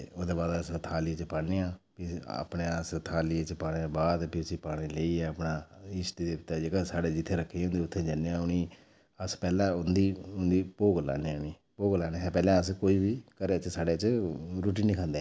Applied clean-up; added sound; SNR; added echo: none; none; none; none.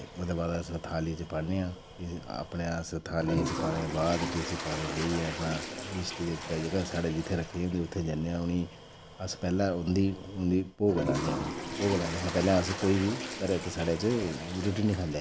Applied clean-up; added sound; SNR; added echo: none; Toilet flush; 7 dB; none.